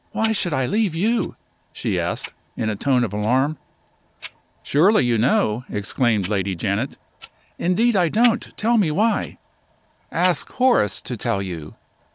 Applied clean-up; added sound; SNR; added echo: none; Tick-tock; 19 dB; none.